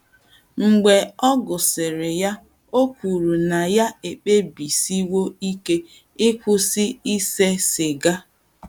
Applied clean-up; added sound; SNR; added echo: none; none; none; none.